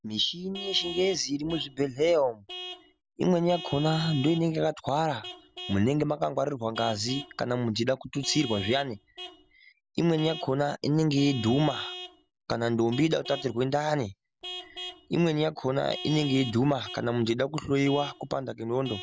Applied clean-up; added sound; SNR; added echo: none; Vehicle horn, car horn, honking / Truck; 15 dB; none.